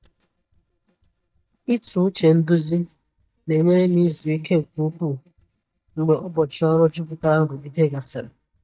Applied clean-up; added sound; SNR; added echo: neural mask model DeepFilterNet 3.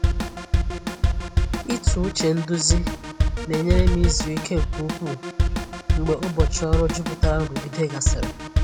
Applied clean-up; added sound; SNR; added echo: none; Drum kit; -4 dB; none.